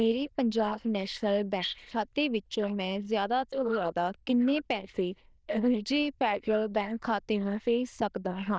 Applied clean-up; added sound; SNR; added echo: neural diffusion model UNIVERSE++.